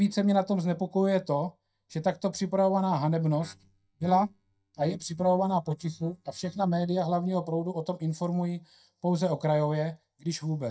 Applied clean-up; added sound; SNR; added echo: neural mask model DeepFilterNet 3.